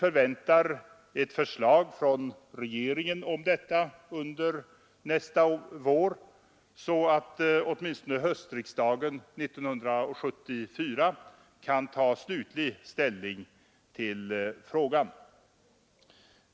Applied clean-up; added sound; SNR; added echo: none; none; none; none.